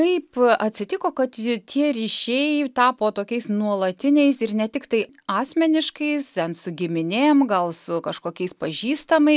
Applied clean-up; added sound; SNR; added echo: none; none; none; none.